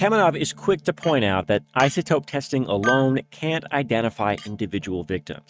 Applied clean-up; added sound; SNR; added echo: neural mask model RNNoise.